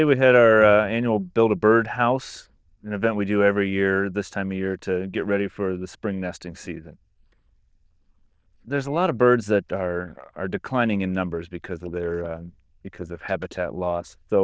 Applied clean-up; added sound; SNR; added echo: neural diffusion model UNIVERSE++.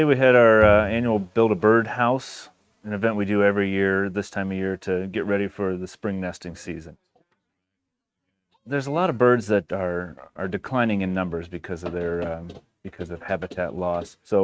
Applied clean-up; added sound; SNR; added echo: neural mask model RNNoise.